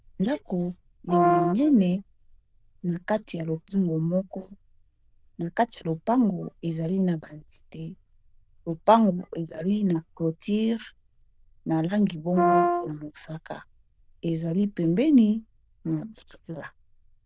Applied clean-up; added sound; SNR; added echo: neural diffusion model UNIVERSE++.